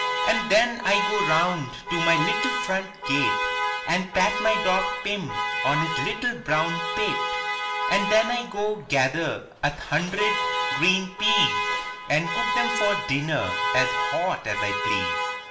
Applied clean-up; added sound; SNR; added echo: none; Alarm; 1 dB; reverberation time 0.6 s.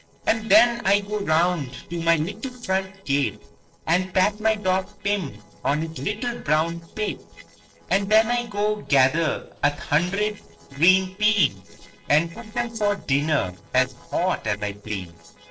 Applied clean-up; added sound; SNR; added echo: neural separator model SepFormer DNS4.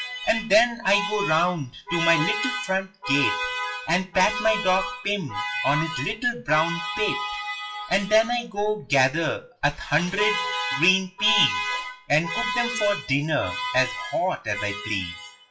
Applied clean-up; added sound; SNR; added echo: classical method WPE with log-MMSE.